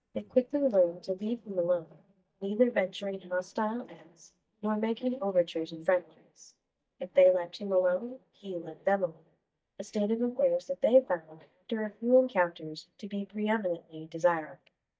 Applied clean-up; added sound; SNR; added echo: neural mask model DeepFilterNet 3.